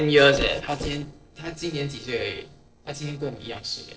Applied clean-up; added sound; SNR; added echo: neural separator model SepFormer DNS4.